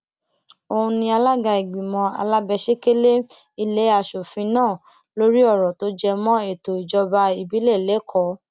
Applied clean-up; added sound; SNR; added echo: none; none; none; none.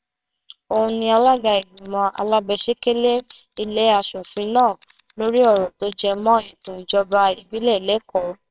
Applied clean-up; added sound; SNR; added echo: neural separator model SepFormer WHAMR!.